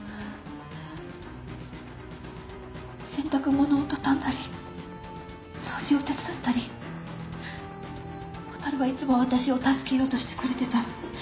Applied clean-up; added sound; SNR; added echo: none; none; none; none.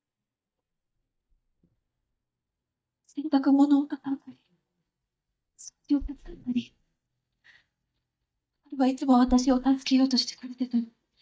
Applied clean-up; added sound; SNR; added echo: neural mask model DeepFilterNet 3.